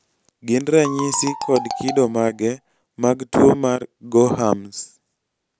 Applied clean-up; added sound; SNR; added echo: none; Marimba, xylophone; 10 dB; none.